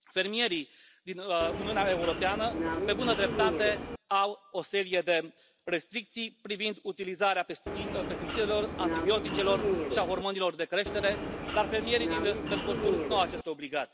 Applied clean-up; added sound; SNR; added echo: none; Subway, metro, underground; 2 dB; none.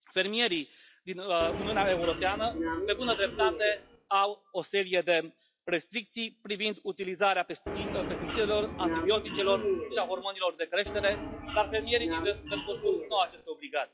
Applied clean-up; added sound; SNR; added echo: classical method log-MMSE.